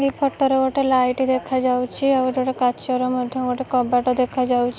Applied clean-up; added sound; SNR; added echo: none; none; none; none.